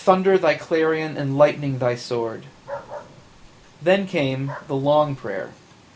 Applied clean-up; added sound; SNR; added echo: none; Bark; 18 dB; none.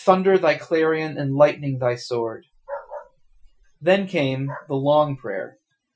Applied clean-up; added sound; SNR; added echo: classical method Wiener filter.